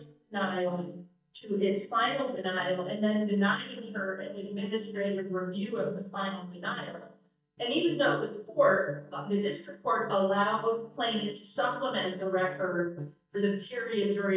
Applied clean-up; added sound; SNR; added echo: neural mask model DeepFilterNet 3.